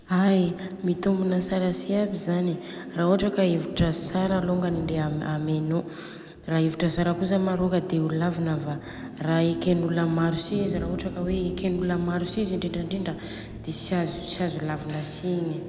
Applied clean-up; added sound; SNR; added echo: none; none; none; none.